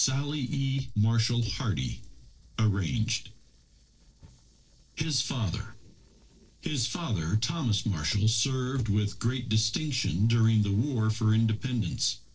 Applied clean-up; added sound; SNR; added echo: neural separator model SepFormer DNS4.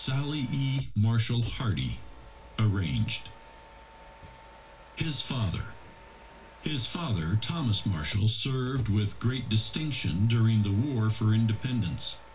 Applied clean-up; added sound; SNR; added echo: none; Mechanisms; 19 dB; reverberation time 0.2 s.